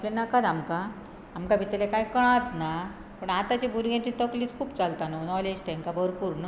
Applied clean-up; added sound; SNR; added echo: none; none; none; none.